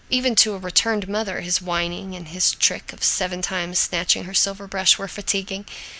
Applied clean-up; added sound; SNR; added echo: none; none; none; none.